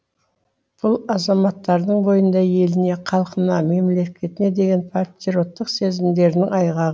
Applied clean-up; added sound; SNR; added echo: none; none; none; none.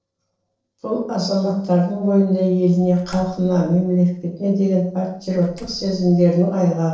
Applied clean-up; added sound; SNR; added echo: neural separator model SepFormer DNS4.